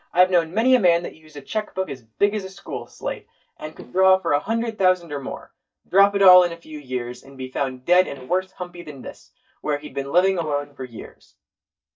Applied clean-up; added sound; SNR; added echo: neural mask model DeepFilterNet 3.